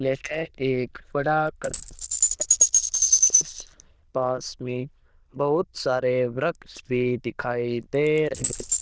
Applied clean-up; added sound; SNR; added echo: neural diffusion model UNIVERSE++.